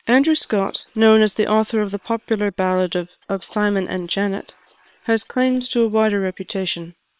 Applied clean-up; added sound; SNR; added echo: neural separator model SepFormer WHAM!.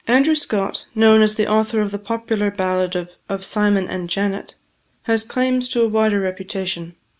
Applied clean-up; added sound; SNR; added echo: none; none; none; none.